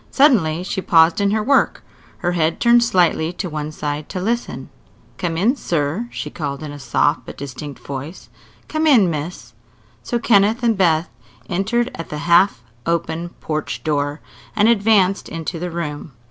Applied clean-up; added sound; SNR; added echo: none; none; none; none.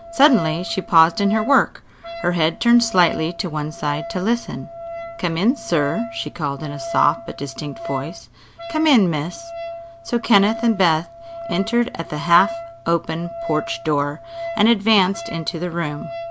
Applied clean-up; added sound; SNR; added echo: none; Wind instrument, woodwind instrument; 12 dB; none.